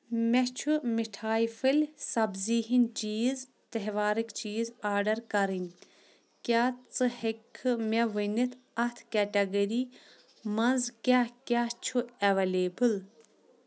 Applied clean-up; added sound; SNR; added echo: none; none; none; none.